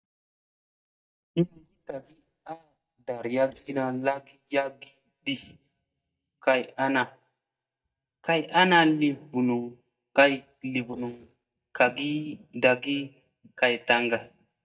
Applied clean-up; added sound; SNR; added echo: neural mask model DeepFilterNet 3.